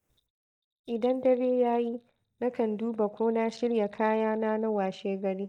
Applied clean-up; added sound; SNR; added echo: neural mask model DeepFilterNet 3.